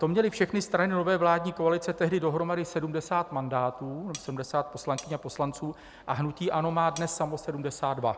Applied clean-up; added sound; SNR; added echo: none; Cutlery, silverware; 18 dB; none.